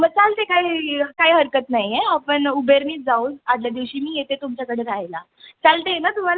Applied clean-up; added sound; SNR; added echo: none; none; none; none.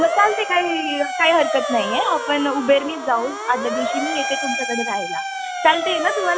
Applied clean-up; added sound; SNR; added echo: none; Motor vehicle (road) / Siren; 4 dB; none.